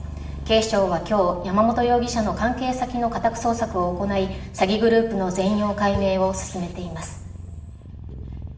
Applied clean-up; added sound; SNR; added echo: none; Purr; 12 dB; reverberation time 1.3 s.